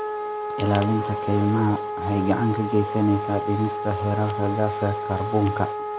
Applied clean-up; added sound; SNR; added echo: none; Wind instrument, woodwind instrument; 5 dB; none.